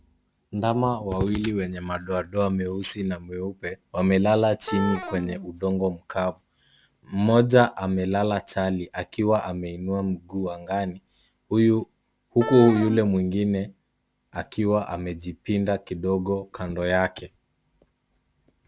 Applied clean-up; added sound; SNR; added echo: none; Wind instrument, woodwind instrument; 9 dB; none.